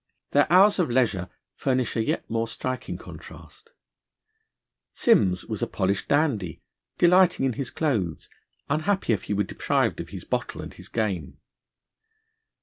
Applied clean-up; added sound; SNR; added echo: none; none; none; none.